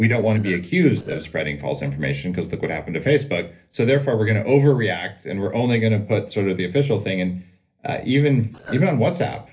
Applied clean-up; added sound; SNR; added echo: neural separator model SepFormer DNS4.